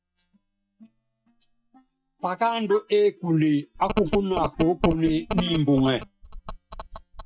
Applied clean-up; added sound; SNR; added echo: neural mask model DeepFilterNet 3.